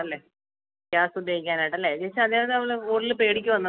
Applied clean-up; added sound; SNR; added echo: none; none; none; none.